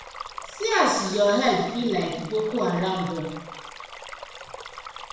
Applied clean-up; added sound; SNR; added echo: none; Stream; 14 dB; reverberation time 0.9 s.